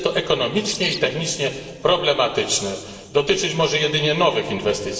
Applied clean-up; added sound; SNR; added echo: neural separator model SepFormer DNS4.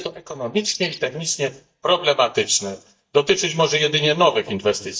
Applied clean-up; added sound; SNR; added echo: neural mask model DeepFilterNet 3.